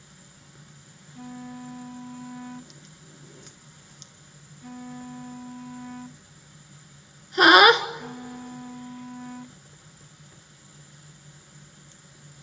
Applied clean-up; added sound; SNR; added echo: none; Wind instrument, woodwind instrument; 15 dB; reverberation time 1.6 s.